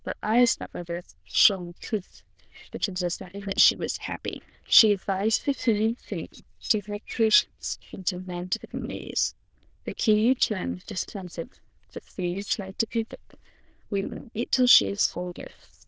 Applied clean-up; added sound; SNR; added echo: neural diffusion model UNIVERSE++.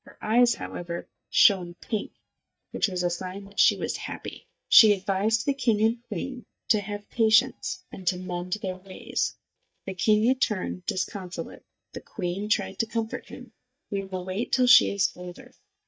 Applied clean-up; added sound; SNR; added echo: neural mask model DeepFilterNet 3.